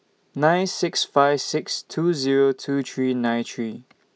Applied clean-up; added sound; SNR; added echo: none; none; none; none.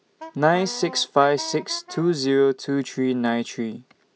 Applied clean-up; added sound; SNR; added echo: none; Wind instrument, woodwind instrument; 17 dB; none.